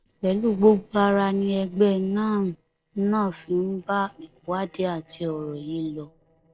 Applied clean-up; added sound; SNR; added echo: neural separator model SepFormer DNS4.